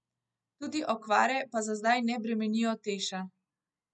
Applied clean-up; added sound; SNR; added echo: none; none; none; none.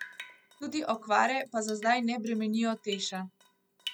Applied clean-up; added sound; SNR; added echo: none; Drip; 16 dB; none.